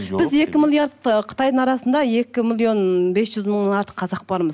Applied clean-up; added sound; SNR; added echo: none; none; none; none.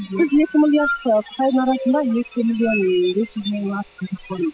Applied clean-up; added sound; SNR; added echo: classical method spectral subtraction.